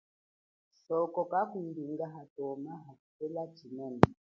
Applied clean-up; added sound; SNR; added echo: none; none; none; none.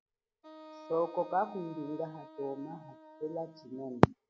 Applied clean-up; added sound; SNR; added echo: none; Wind instrument, woodwind instrument; 18 dB; none.